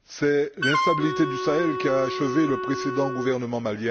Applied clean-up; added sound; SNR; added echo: none; Wind instrument, woodwind instrument; 4 dB; none.